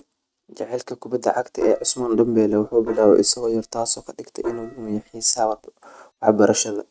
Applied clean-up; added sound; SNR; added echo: neural mask model RNNoise.